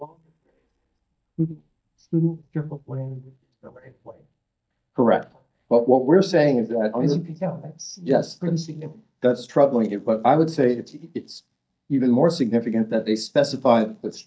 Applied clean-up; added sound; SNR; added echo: neural mask model DeepFilterNet 3.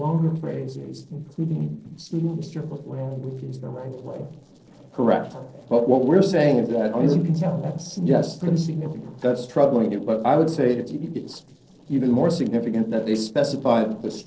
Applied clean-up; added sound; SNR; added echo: neural separator model SepFormer DNS4.